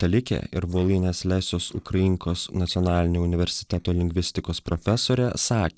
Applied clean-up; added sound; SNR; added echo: neural separator model SepFormer DNS4.